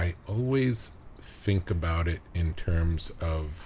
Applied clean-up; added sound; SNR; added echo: none; Bird; 12 dB; none.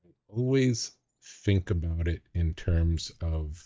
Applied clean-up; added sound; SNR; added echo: neural mask model DeepFilterNet 3.